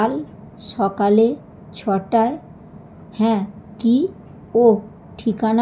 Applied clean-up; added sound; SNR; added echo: none; none; none; none.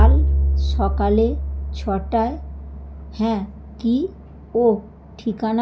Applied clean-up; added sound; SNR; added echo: none; Bowed string instrument; -1 dB; none.